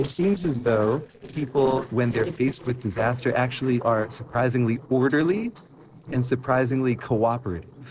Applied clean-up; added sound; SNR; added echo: neural separator model SepFormer DNS4.